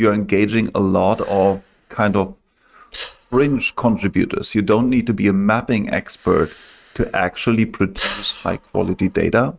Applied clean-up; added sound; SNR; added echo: neural mask model RNNoise.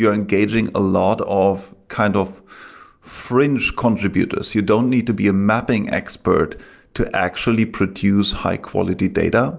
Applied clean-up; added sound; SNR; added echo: none; none; none; none.